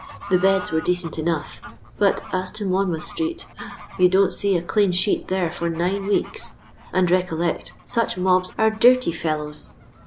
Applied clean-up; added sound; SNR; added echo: none; Bird / Fowl; 18 dB; none.